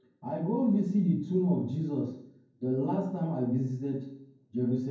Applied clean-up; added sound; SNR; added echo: none; none; none; reverberation time 0.9 s.